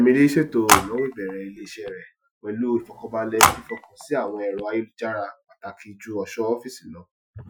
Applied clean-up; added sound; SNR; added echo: classical method Wiener filter.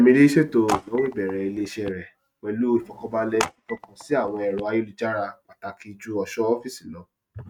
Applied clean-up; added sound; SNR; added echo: neural mask model RNNoise.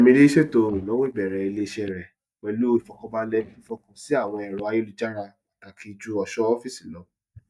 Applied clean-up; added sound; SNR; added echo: neural mask model DeepFilterNet 3.